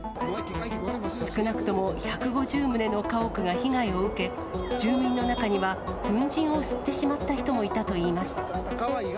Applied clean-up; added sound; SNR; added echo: none; none; none; none.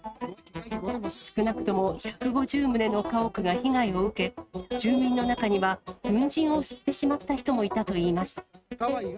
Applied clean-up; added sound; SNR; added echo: neural mask model RNNoise.